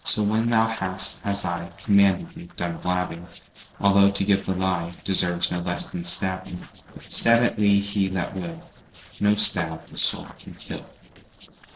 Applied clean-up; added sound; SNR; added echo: neural separator model SepFormer DNS4.